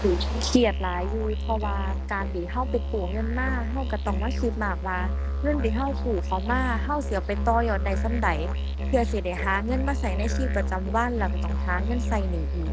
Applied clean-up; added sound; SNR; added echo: none; Musical instrument; -1 dB; none.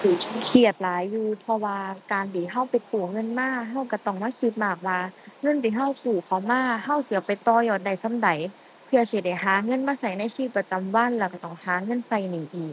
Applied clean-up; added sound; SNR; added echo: none; none; none; none.